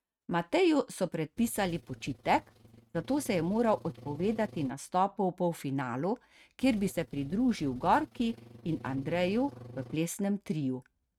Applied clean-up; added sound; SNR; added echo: neural mask model RNNoise.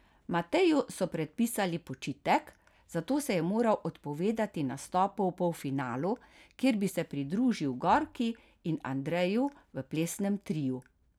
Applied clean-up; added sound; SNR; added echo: none; none; none; none.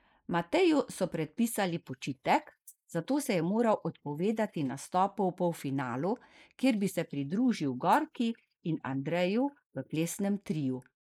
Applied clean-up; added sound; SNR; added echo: neural mask model Resemble Enhance denoiser.